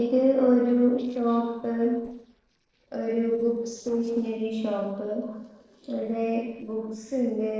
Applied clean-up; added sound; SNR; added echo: neural separator model SepFormer DNS4.